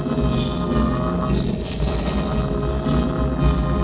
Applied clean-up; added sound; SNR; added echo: neural separator model SepFormer DNS4.